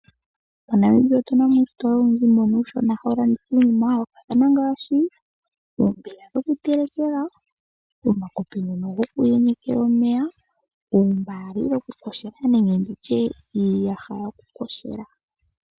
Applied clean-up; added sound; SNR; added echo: none; none; none; none.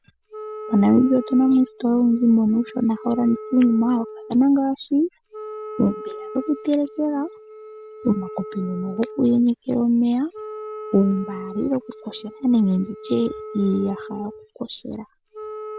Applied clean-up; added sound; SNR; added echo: none; Wind instrument, woodwind instrument; 15 dB; none.